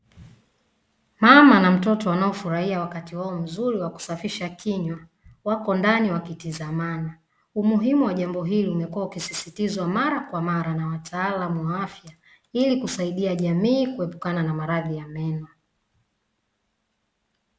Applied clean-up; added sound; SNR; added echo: none; none; none; none.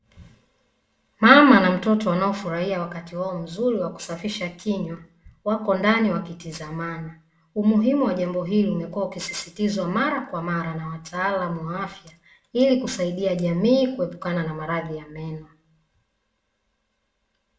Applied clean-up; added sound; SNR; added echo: none; none; none; reverberation time 0.3 s.